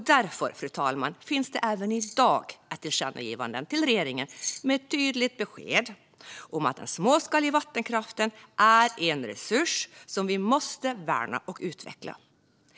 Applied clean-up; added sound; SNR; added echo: neural separator model SepFormer DNS4.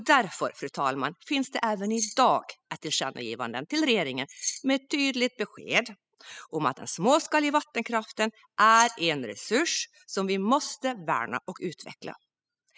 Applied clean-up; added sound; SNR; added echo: classical method spectral subtraction.